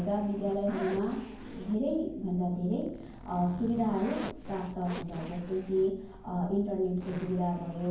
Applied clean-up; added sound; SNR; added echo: none; Zipper (clothing); 13 dB; reverberation time 0.9 s.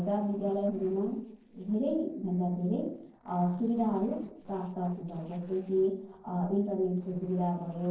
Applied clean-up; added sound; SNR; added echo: neural separator model SepFormer DNS4.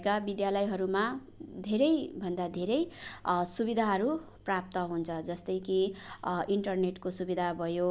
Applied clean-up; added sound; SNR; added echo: none; none; none; none.